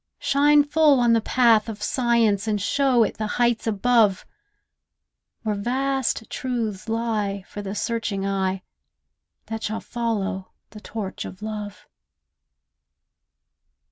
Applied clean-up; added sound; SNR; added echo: none; none; none; none.